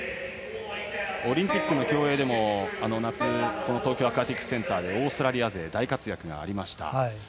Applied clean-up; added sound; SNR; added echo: none; Wind instrument, woodwind instrument; 7 dB; none.